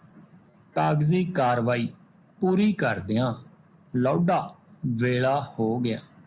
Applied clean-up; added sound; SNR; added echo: none; none; none; none.